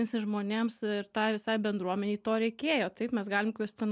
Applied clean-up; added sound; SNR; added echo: none; none; none; none.